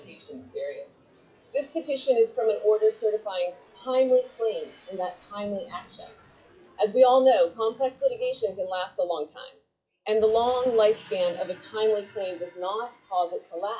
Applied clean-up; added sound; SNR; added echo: classical method WPE with log-MMSE.